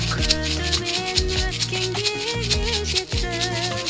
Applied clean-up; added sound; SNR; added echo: none; Rattle (instrument); 1 dB; none.